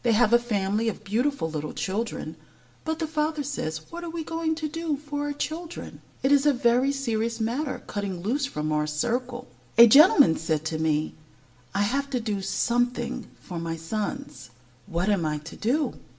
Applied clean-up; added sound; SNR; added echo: none; none; none; reverberation time 0.6 s.